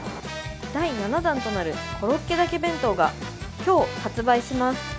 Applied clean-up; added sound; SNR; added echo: none; none; none; none.